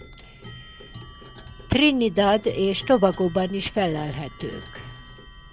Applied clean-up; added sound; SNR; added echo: none; Clock; 15 dB; none.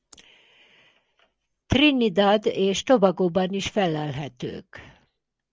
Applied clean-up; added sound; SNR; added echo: none; none; none; none.